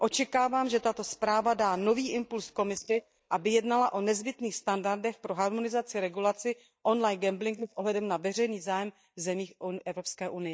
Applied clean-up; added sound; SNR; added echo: neural mask model DeepFilterNet 3.